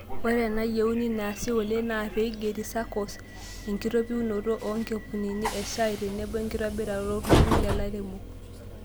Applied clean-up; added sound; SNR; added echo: none; Train; 2 dB; none.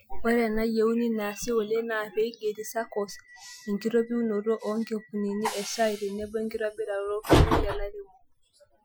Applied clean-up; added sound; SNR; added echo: classical method Wiener filter.